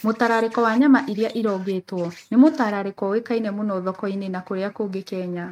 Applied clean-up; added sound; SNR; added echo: neural mask model RNNoise.